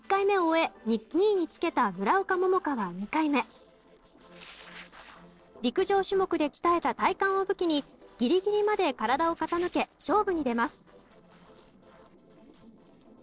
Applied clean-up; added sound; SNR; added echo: neural separator model SepFormer DNS4.